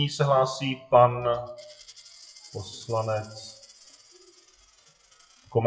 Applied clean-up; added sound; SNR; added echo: classical method WPE with log-MMSE.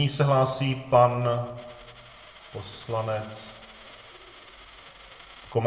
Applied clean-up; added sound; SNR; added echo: none; Coin (dropping); 20 dB; reverberation time 0.7 s.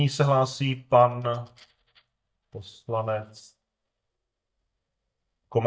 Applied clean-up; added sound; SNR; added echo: neural mask model DeepFilterNet 3.